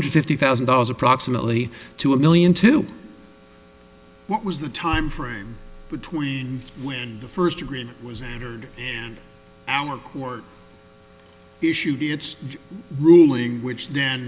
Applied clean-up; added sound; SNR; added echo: none; none; none; none.